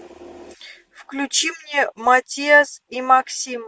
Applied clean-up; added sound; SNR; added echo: none; none; none; none.